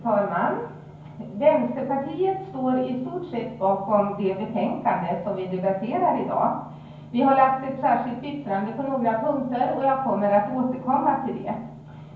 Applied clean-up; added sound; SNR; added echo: none; none; none; reverberation time 0.9 s.